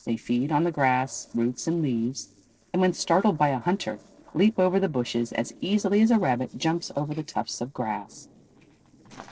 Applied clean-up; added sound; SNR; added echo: neural separator model SepFormer DNS4.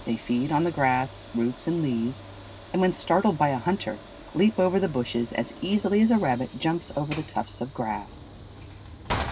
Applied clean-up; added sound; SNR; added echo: none; Sliding door / Train; 13 dB; none.